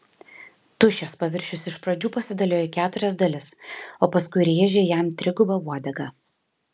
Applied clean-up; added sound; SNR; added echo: none; none; none; none.